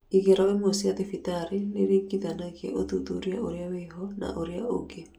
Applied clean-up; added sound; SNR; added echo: none; none; none; none.